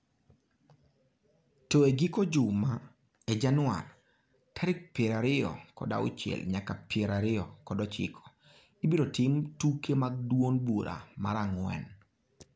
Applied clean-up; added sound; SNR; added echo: none; none; none; none.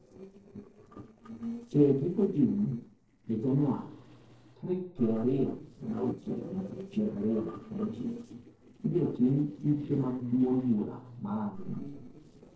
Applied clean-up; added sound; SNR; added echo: neural separator model SepFormer DNS4.